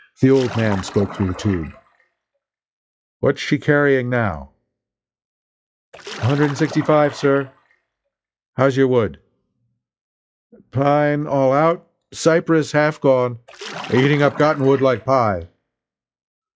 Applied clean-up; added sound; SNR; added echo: classical method log-MMSE.